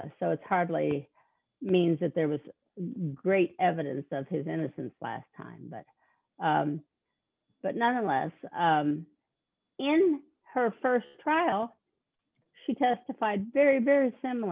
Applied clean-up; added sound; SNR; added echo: none; none; none; none.